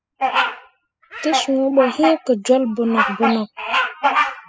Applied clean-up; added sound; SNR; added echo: classical method spectral subtraction.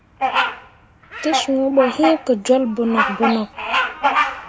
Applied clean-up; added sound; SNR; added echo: none; Bird vocalization, bird call, bird song; 2 dB; none.